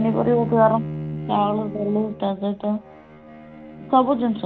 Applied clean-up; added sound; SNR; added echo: none; Bowed string instrument; 10 dB; none.